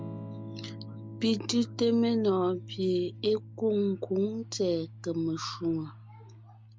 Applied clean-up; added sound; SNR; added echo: none; Electric guitar / Strum; 13 dB; none.